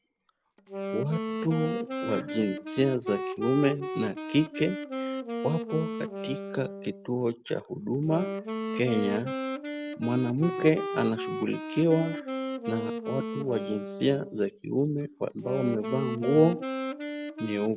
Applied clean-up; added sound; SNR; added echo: none; Wind instrument, woodwind instrument; 6 dB; none.